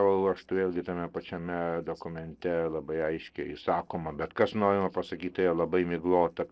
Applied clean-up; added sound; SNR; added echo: neural separator model SepFormer DNS4.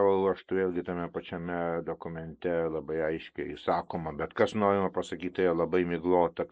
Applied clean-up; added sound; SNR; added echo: neural mask model Resemble Enhance denoiser.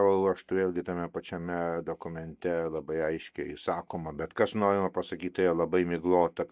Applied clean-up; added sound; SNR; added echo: neural mask model DeepFilterNet 3.